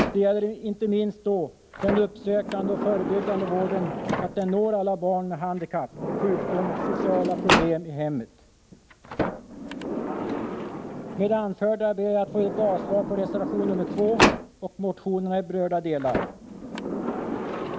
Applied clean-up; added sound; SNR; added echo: none; Sliding door; 3 dB; none.